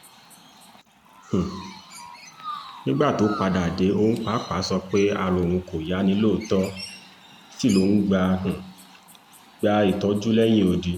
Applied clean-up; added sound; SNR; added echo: none; Chirp, tweet; 18 dB; none.